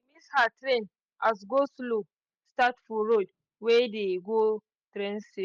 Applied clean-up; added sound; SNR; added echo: none; none; none; none.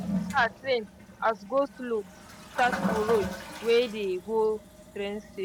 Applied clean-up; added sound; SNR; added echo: none; Toilet flush; 7 dB; none.